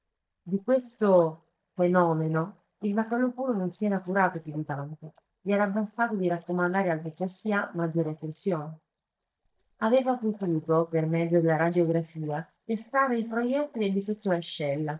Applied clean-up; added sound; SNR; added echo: neural mask model DeepFilterNet 3.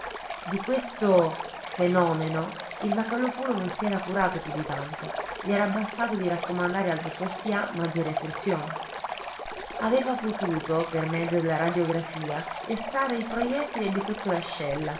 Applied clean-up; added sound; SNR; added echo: none; Stream; 7 dB; reverberation time 0.9 s.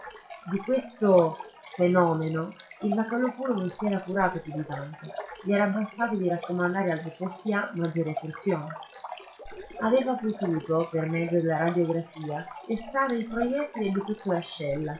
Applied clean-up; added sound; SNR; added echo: classical method WPE with log-MMSE.